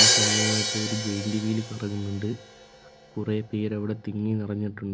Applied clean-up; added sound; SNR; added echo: none; Crash cymbal; -1 dB; none.